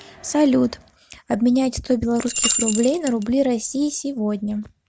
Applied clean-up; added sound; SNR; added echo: none; Rattle / Keys jangling; 5 dB; none.